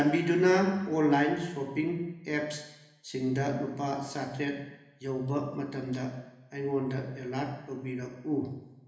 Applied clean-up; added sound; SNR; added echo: none; none; none; reverberation time 1.0 s.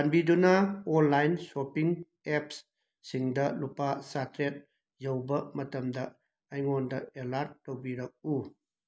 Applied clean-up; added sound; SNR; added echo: none; none; none; none.